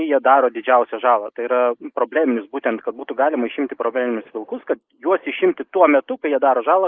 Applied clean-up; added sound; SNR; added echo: neural mask model Resemble Enhance denoiser.